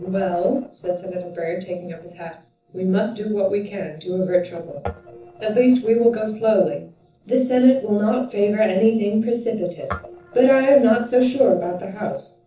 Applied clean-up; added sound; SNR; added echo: neural separator model SepFormer DNS4.